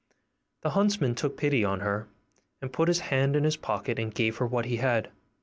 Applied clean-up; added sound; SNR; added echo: none; none; none; none.